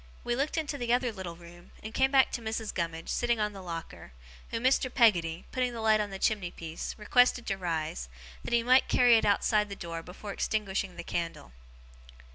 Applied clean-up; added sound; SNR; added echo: none; none; none; none.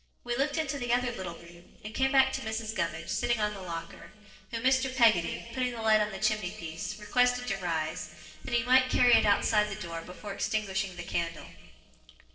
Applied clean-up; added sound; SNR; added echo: neural separator model SepFormer DNS4.